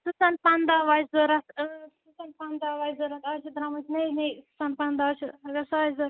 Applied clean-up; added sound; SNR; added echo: none; none; none; none.